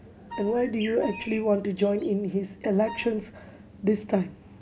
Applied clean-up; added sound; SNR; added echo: none; Bird + Wind instrument, woodwind instrument; 14 dB; none.